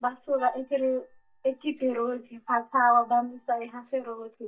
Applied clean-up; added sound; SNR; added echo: neural mask model DeepFilterNet 3.